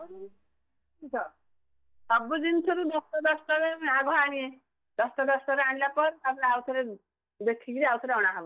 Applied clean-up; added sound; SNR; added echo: neural mask model DeepFilterNet 3.